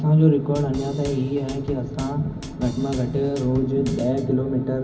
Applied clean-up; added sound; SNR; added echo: none; Drum / Drum kit; 14 dB; reverberation time 0.4 s.